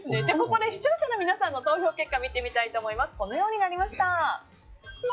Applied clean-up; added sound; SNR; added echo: classical method log-MMSE.